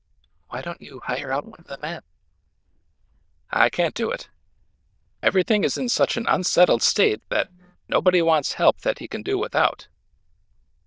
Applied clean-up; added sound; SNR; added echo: neural diffusion model UNIVERSE++.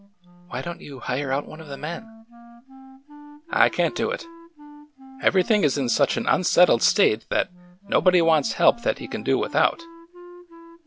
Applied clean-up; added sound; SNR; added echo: none; Wind instrument, woodwind instrument; 19 dB; none.